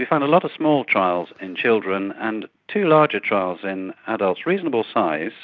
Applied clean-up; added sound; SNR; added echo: none; none; none; none.